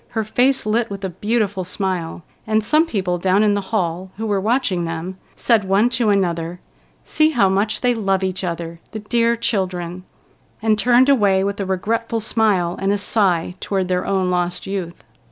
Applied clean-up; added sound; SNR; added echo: none; none; none; none.